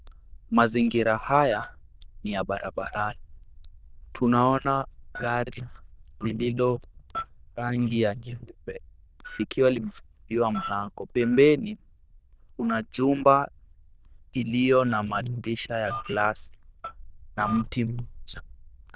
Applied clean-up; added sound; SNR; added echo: neural diffusion model UNIVERSE++.